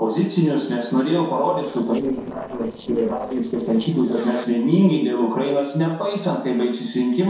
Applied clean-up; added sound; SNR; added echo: neural separator model SepFormer DNS4.